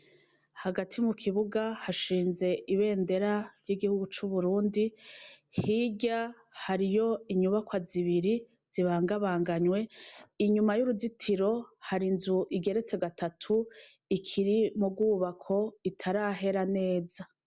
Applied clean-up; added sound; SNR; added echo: none; none; none; none.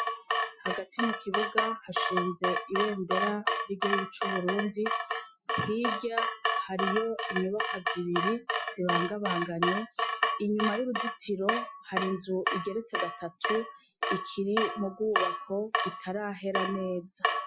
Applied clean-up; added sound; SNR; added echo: classical method Wiener filter.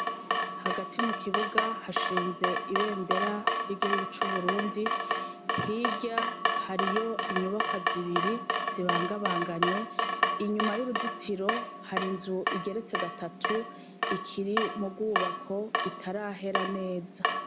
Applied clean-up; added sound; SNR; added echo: none; Drip / Water tap, faucet; -2 dB; none.